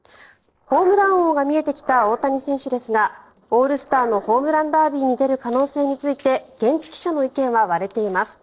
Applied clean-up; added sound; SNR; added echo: neural separator model SepFormer DNS4.